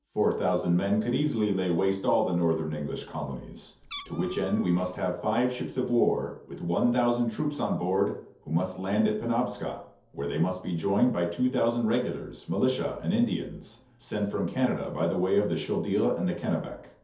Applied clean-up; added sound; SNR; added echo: none; Meow; 16 dB; reverberation time 0.5 s.